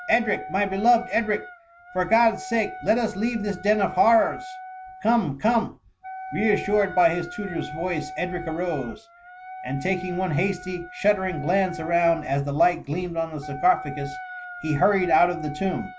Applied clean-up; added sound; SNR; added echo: none; Wind instrument, woodwind instrument; 14 dB; none.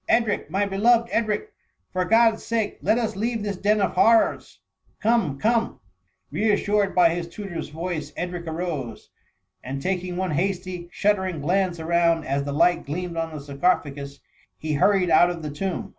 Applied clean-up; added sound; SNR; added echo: none; none; none; none.